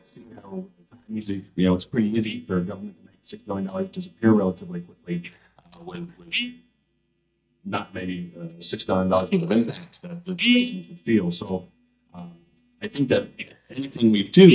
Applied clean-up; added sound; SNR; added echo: neural mask model DeepFilterNet 3.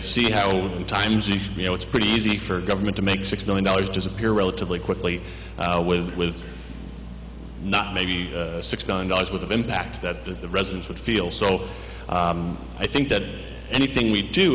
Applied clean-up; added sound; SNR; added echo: none; none; none; none.